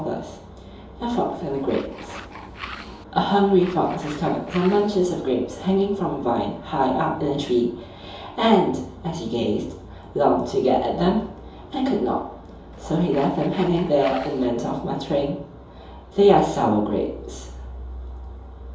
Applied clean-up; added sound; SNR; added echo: none; Tools; 17 dB; reverberation time 2.8 s.